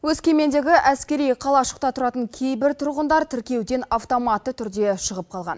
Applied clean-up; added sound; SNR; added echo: none; none; none; none.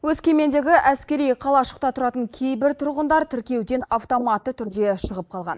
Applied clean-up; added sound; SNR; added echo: neural mask model Resemble Enhance denoiser.